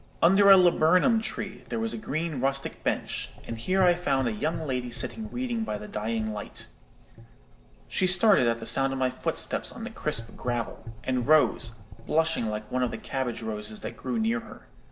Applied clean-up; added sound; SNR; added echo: none; Gurgling / Engine; 15 dB; none.